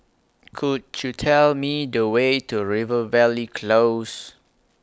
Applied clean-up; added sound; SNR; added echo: none; none; none; none.